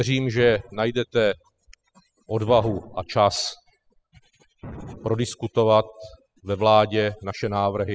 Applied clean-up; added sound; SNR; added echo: classical method spectral subtraction.